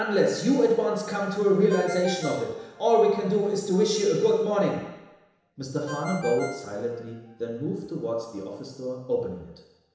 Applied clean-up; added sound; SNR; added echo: none; Ringtone; 18 dB; reverberation time 1.0 s.